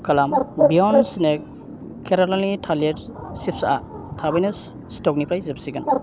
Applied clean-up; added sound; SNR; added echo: none; Bird; 4 dB; none.